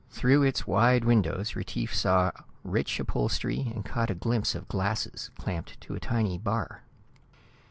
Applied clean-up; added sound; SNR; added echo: none; none; none; none.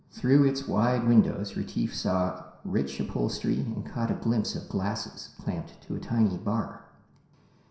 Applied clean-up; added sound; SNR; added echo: none; none; none; reverberation time 0.7 s.